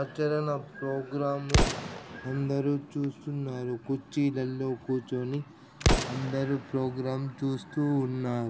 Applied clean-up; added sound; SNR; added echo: none; Explosion; 4 dB; none.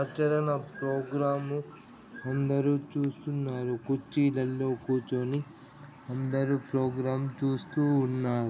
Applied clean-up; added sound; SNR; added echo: none; none; none; none.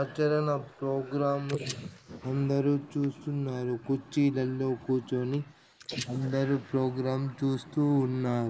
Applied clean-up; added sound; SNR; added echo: neural mask model Resemble Enhance denoiser.